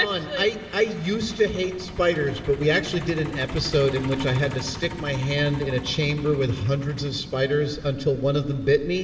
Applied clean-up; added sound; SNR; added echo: none; Truck; 13 dB; reverberation time 2.6 s.